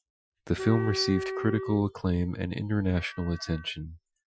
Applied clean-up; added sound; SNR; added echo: classical method Wiener filter.